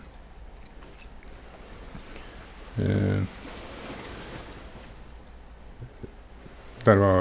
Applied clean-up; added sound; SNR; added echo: none; Waves, surf; 17 dB; none.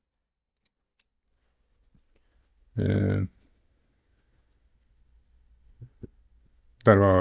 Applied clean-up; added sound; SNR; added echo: neural mask model DeepFilterNet 3.